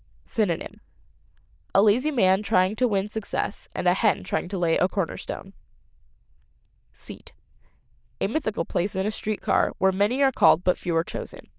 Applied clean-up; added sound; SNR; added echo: neural diffusion model UNIVERSE++.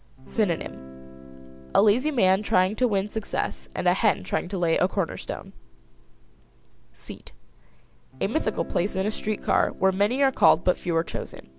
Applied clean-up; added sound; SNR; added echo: none; Guitar; 19 dB; none.